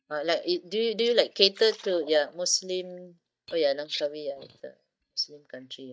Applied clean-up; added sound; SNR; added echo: neural mask model DeepFilterNet 3.